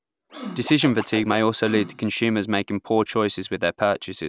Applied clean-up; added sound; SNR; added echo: none; Scratching (performance technique); 15 dB; none.